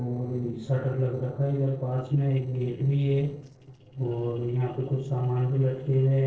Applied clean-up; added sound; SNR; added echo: neural separator model SepFormer DNS4.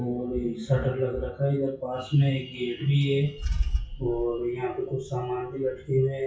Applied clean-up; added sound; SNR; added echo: classical method WPE with log-MMSE.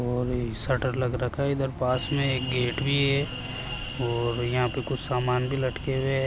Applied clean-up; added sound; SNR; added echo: none; none; none; none.